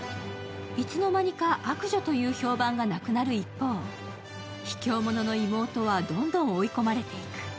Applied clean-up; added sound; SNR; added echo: none; none; none; none.